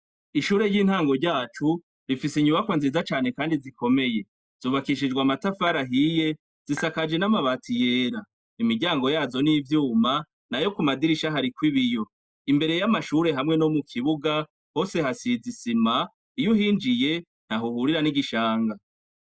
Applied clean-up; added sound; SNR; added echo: neural mask model DeepFilterNet 3.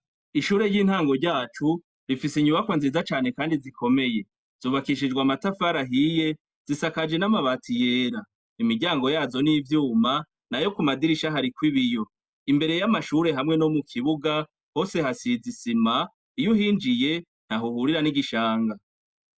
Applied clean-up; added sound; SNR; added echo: none; none; none; none.